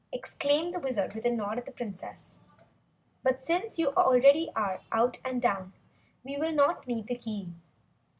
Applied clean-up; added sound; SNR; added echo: none; none; none; none.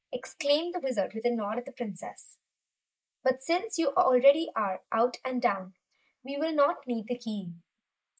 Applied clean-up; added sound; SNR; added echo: neural mask model Resemble Enhance denoiser.